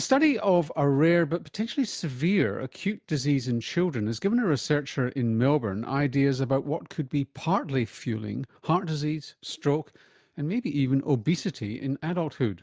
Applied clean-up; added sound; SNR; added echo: none; none; none; none.